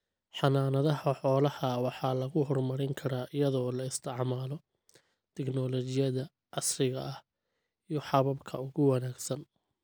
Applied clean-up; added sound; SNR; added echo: none; none; none; none.